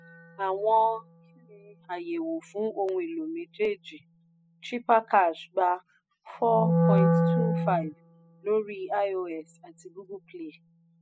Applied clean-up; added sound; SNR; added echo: classical method spectral subtraction.